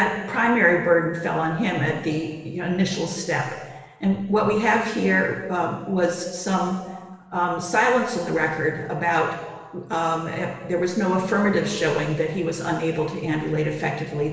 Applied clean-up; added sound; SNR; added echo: none; none; none; reverberation time 1.3 s.